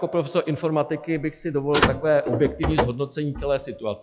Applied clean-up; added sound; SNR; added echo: classical method log-MMSE.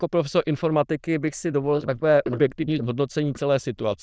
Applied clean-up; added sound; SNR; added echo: neural diffusion model UNIVERSE++.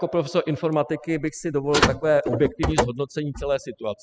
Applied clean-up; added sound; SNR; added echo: classical method spectral subtraction.